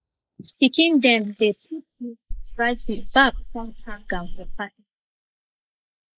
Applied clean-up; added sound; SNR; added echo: neural mask model Resemble Enhance denoiser.